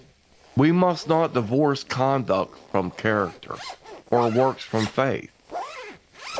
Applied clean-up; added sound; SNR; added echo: none; Zipper (clothing); 16 dB; none.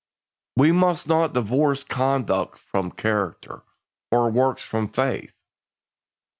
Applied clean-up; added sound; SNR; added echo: none; none; none; none.